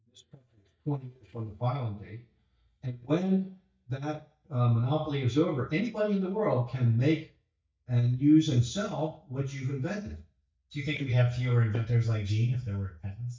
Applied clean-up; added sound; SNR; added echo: neural mask model DeepFilterNet 3.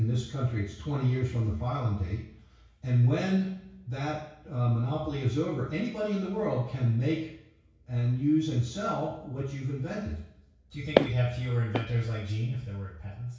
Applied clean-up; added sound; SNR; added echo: none; Walk, footsteps; 4 dB; reverberation time 0.6 s.